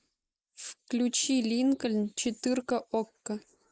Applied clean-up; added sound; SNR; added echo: neural mask model Resemble Enhance denoiser.